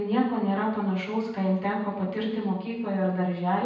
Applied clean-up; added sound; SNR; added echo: none; none; none; reverberation time 0.9 s.